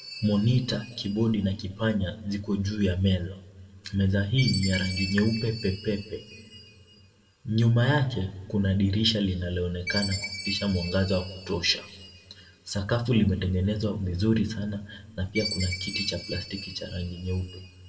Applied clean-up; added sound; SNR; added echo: none; Chime; 13 dB; reverberation time 1.2 s.